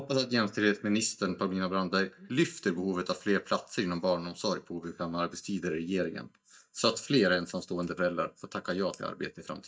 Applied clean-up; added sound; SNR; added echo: neural mask model DeepFilterNet 3.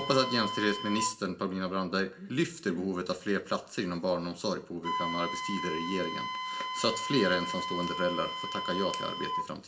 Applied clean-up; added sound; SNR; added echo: none; Wind instrument, woodwind instrument; 6 dB; reverberation time 0.3 s.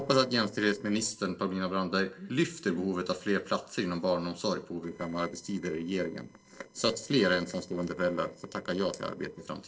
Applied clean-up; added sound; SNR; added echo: neural separator model SepFormer DNS4.